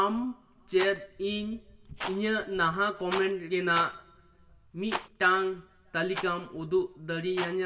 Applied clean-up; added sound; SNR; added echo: none; Rattle; 12 dB; reverberation time 0.8 s.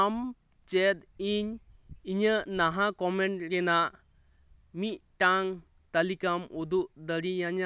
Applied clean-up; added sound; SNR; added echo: none; none; none; none.